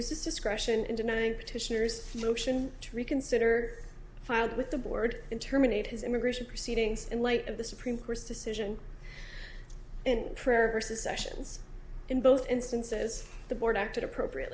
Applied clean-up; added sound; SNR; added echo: none; none; none; none.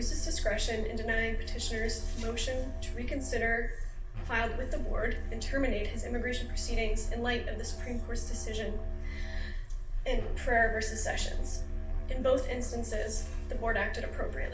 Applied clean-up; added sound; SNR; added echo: none; Musical instrument; 9 dB; reverberation time 0.2 s.